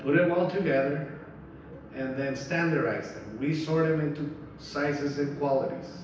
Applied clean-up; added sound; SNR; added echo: none; none; none; reverberation time 0.9 s.